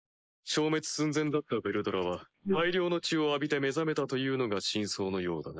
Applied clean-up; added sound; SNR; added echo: neural mask model Resemble Enhance denoiser.